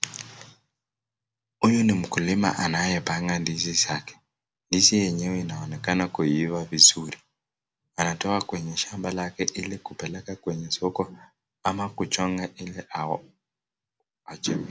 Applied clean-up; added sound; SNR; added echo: none; none; none; none.